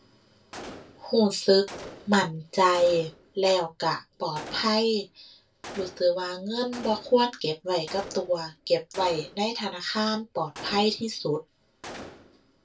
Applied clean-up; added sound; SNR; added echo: none; Gunshot, gunfire; 18 dB; reverberation time 0.2 s.